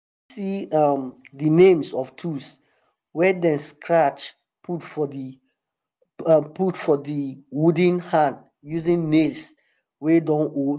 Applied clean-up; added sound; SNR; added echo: none; none; none; none.